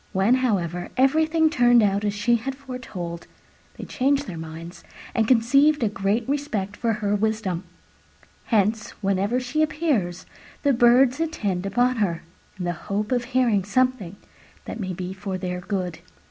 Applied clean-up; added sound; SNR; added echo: none; Tools; 18 dB; none.